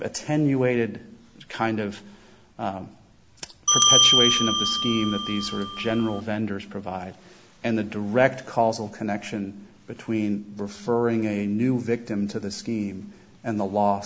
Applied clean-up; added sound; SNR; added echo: none; Bell; -5 dB; none.